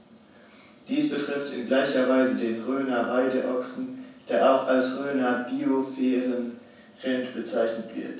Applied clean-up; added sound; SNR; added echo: none; none; none; reverberation time 0.7 s.